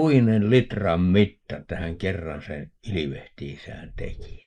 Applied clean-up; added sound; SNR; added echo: neural mask model Resemble Enhance denoiser.